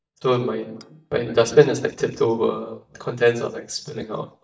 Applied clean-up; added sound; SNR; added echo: neural mask model DeepFilterNet 3.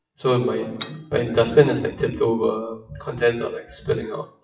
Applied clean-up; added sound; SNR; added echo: classical method WPE with log-MMSE.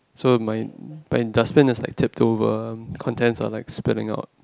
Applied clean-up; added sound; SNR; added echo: none; none; none; none.